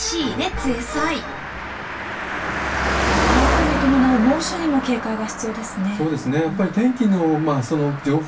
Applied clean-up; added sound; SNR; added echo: none; Car passing by; 3 dB; reverberation time 0.2 s.